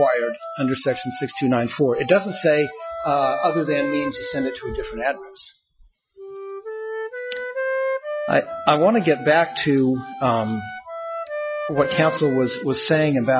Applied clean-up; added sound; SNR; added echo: classical method Wiener filter.